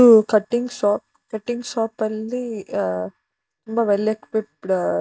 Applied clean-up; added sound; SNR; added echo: none; none; none; none.